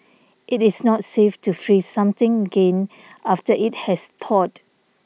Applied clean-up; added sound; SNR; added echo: none; none; none; none.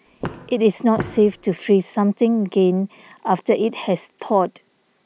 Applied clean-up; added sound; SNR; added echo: none; Walk, footsteps; 12 dB; none.